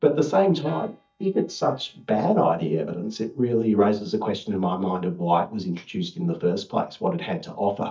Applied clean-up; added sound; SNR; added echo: neural mask model DeepFilterNet 3.